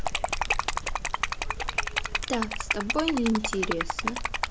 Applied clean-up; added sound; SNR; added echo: none; Liquid; -2 dB; none.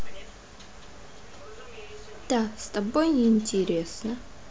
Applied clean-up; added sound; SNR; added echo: none; none; none; none.